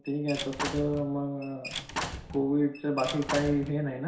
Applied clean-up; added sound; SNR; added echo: none; Squeak / Slam / Wood; 8 dB; reverberation time 0.7 s.